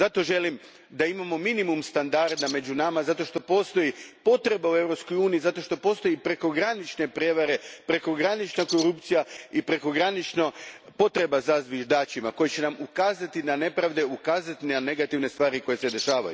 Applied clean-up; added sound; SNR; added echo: none; Bird; 9 dB; none.